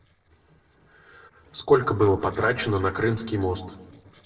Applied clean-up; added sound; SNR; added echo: neural separator model SepFormer DNS4.